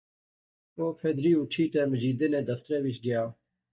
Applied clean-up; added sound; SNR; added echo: neural mask model DeepFilterNet 3.